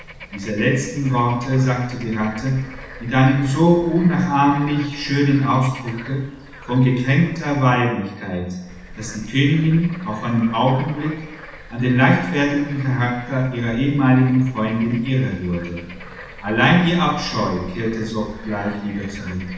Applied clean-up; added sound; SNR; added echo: none; Bird / Frog; 18 dB; reverberation time 0.9 s.